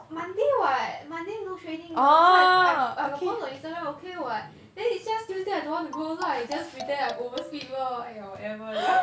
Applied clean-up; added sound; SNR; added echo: none; Marimba, xylophone; 14 dB; none.